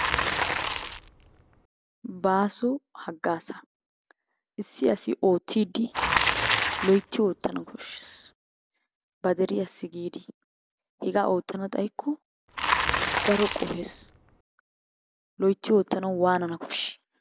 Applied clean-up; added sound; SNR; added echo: none; Bicycle; 5 dB; none.